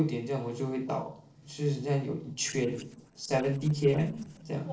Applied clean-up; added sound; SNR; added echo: neural separator model SepFormer DNS4.